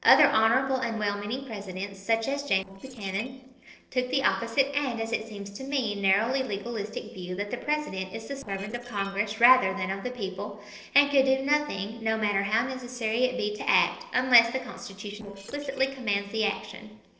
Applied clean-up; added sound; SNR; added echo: neural separator model SepFormer DNS4.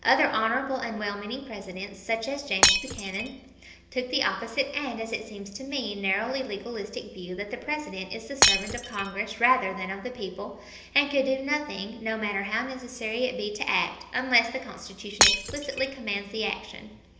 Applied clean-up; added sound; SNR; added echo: none; Shatter; -5 dB; reverberation time 0.8 s.